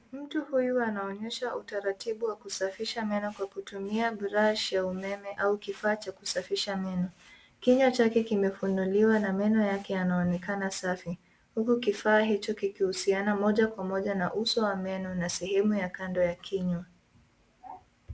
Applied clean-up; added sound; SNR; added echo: none; none; none; none.